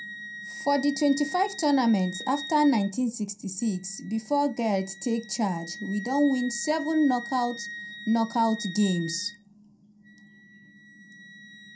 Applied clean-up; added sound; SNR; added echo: none; Wind instrument, woodwind instrument; 15 dB; reverberation time 0.2 s.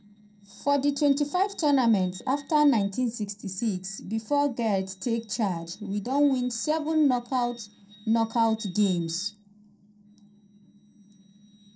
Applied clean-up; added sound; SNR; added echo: neural separator model SepFormer DNS4.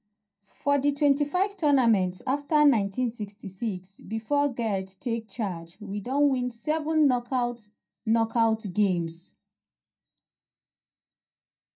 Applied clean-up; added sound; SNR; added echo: neural mask model DeepFilterNet 3.